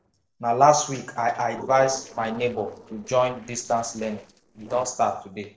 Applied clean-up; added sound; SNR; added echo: neural separator model SepFormer DNS4.